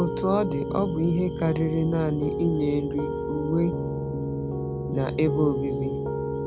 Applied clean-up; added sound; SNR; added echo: none; Piano; 3 dB; none.